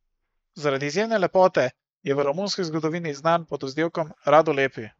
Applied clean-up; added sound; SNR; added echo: neural mask model Resemble Enhance denoiser.